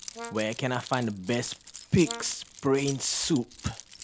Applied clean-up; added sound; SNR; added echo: none; Keys jangling + Brass instrument; 14 dB; none.